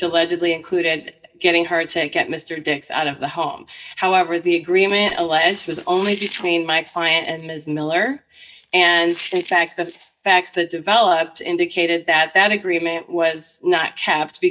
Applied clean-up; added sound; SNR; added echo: neural mask model DeepFilterNet 3.